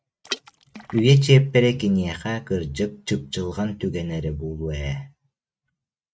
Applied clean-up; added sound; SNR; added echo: neural mask model RNNoise.